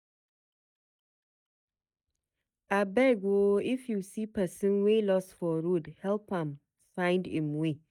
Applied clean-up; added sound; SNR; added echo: neural mask model DeepFilterNet 3.